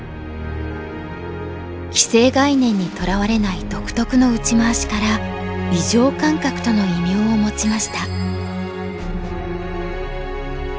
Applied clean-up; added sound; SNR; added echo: none; none; none; none.